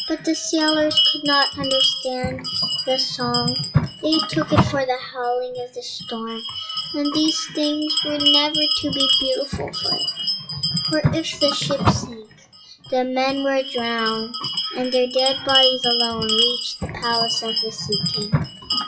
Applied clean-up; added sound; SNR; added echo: classical method WPE with log-MMSE.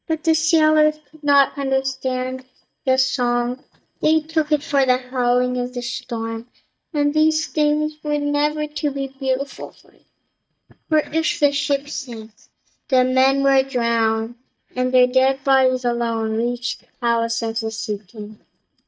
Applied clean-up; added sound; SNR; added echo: neural mask model DeepFilterNet 3.